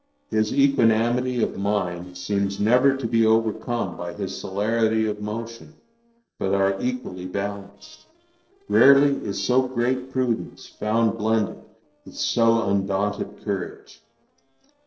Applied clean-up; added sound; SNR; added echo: neural separator model SepFormer DNS4.